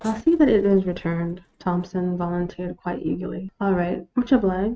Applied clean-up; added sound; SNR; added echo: neural mask model RNNoise.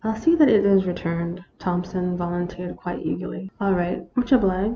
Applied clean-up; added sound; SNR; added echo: none; none; none; none.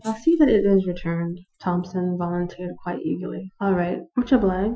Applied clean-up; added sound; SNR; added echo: classical method Wiener filter.